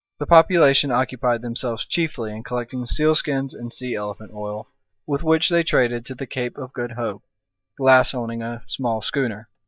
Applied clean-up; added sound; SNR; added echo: neural mask model DeepFilterNet 3.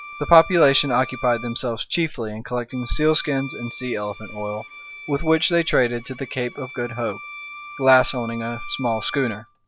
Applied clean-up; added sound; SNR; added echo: none; Bowed string instrument; 15 dB; none.